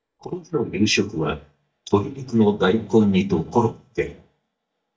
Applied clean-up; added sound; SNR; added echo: neural mask model DeepFilterNet 3.